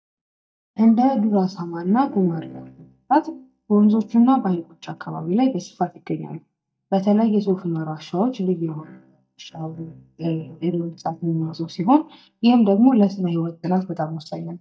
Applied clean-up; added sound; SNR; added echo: neural mask model DeepFilterNet 3.